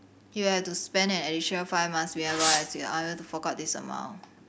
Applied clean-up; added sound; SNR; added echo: none; Fireworks; 4 dB; none.